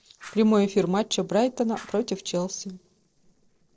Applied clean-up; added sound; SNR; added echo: neural separator model SepFormer DNS4.